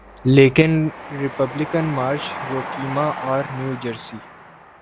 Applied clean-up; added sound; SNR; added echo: none; Train; 12 dB; none.